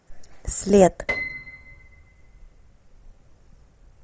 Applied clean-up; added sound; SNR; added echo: none; Piano; 11 dB; none.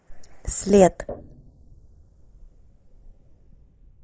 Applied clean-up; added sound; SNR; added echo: neural mask model Resemble Enhance denoiser.